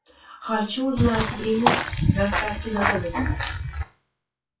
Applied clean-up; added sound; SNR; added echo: classical method WPE with log-MMSE.